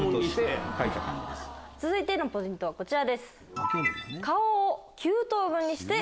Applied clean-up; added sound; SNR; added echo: none; none; none; none.